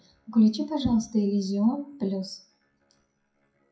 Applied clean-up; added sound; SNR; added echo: classical method WPE with log-MMSE.